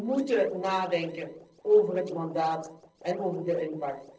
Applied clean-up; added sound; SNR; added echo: neural separator model SepFormer DNS4.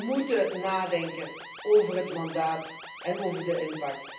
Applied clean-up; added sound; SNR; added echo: none; Alarm; 13 dB; reverberation time 0.6 s.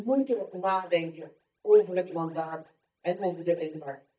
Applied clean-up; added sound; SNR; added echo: neural mask model DeepFilterNet 3.